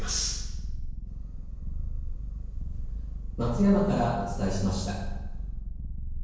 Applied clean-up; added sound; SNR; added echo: none; Purr; 1 dB; reverberation time 1.0 s.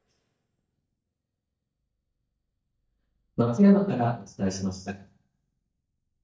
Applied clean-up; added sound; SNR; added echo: neural mask model DeepFilterNet 3.